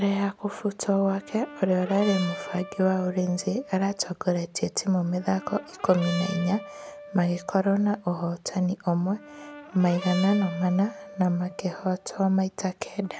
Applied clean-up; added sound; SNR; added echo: none; Brass instrument; 15 dB; none.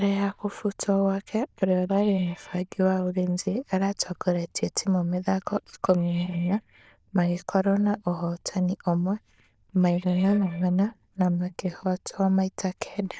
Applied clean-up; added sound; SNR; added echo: neural diffusion model UNIVERSE++.